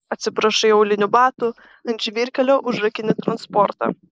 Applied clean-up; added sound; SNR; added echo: neural mask model Resemble Enhance denoiser.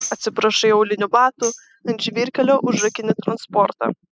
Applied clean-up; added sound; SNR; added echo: classical method spectral subtraction.